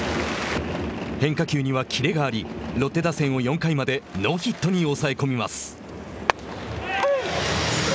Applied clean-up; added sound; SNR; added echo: none; none; none; none.